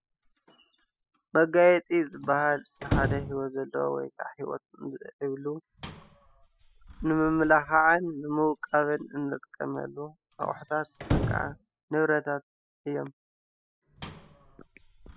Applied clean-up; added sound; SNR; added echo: classical method spectral subtraction.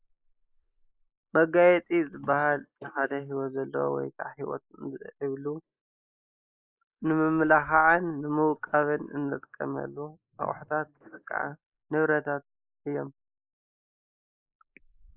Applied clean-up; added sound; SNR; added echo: neural mask model Resemble Enhance denoiser.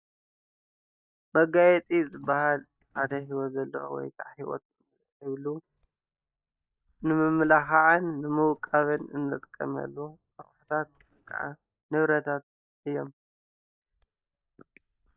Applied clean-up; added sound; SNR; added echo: neural mask model DeepFilterNet 3.